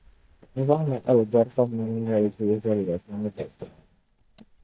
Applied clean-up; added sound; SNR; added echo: neural mask model DeepFilterNet 3.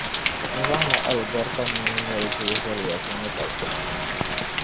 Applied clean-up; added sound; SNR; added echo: none; Rain; -4 dB; none.